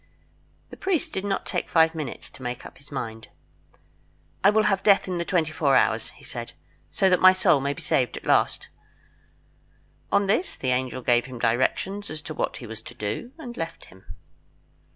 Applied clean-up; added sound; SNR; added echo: none; none; none; none.